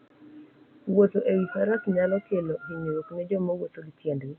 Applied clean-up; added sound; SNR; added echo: none; none; none; none.